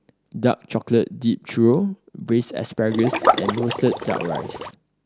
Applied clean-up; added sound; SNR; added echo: none; Liquid; 1 dB; none.